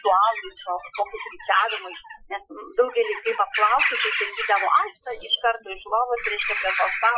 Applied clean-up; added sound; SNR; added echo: classical method Wiener filter.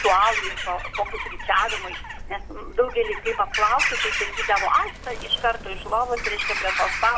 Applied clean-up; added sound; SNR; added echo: none; Bird vocalization, bird call, bird song / Crow; 4 dB; none.